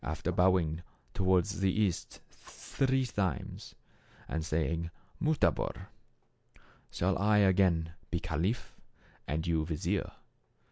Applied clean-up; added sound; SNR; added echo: none; none; none; none.